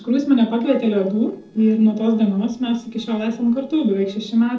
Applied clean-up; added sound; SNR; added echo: neural separator model SepFormer DNS4.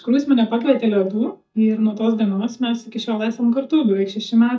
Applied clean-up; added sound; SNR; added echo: neural mask model DeepFilterNet 3.